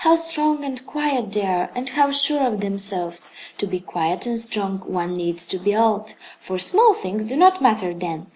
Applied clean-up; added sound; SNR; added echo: none; none; none; none.